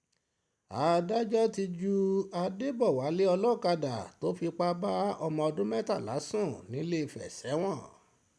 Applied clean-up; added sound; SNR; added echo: none; none; none; none.